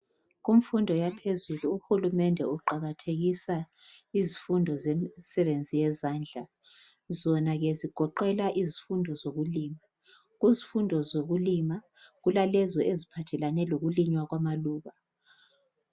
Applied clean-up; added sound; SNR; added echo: none; none; none; none.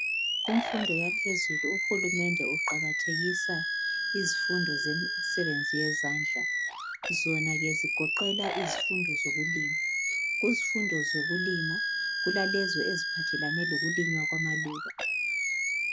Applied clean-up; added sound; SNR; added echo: none; Animal; -4 dB; none.